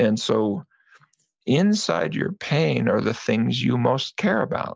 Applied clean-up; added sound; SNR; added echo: none; none; none; none.